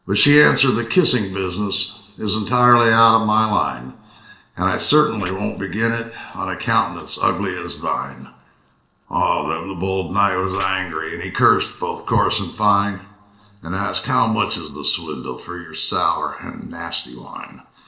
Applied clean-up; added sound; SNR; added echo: neural separator model SepFormer DNS4.